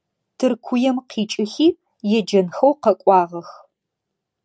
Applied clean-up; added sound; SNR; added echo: none; none; none; none.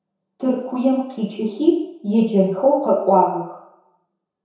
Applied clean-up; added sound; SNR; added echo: none; none; none; reverberation time 0.7 s.